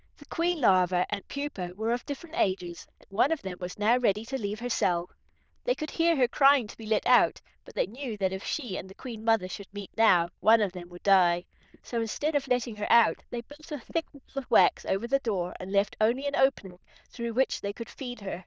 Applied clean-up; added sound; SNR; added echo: neural diffusion model UNIVERSE++.